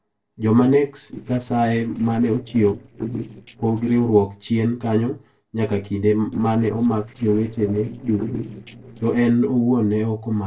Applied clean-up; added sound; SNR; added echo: neural separator model SepFormer DNS4.